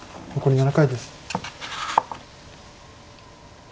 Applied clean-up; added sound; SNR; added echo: none; none; none; none.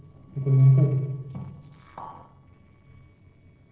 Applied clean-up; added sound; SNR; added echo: neural separator model SepFormer DNS4.